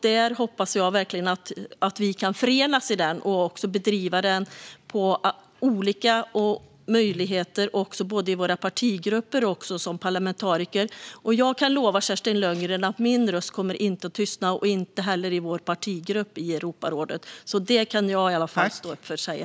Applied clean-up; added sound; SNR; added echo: none; none; none; none.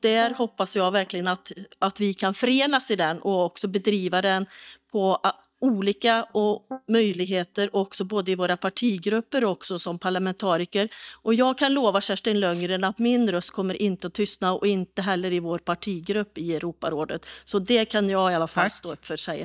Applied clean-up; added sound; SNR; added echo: neural mask model DeepFilterNet 3.